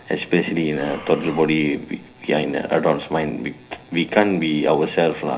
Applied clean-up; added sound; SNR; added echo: none; Breathing; 18 dB; reverberation time 0.5 s.